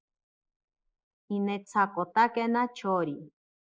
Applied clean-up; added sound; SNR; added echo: neural mask model Resemble Enhance denoiser.